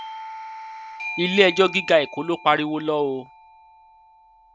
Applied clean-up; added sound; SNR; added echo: none; Doorbell; 14 dB; none.